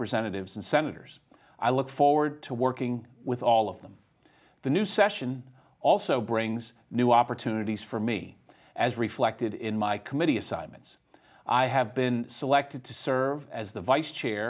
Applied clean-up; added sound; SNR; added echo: none; none; none; none.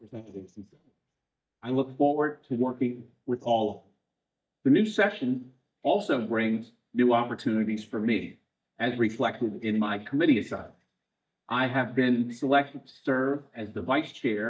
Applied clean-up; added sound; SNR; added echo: neural mask model DeepFilterNet 3.